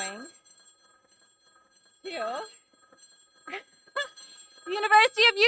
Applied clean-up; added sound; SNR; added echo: neural mask model RNNoise.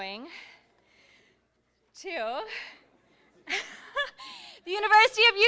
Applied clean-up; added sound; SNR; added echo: none; none; none; none.